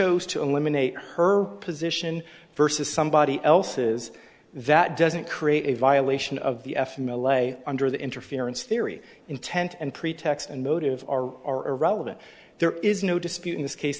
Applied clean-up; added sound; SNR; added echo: none; none; none; none.